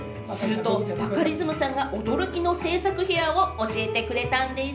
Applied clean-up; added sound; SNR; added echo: none; none; none; reverberation time 0.5 s.